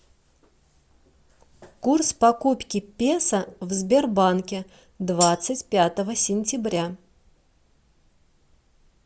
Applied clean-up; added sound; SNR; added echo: none; Tambourine; 6 dB; none.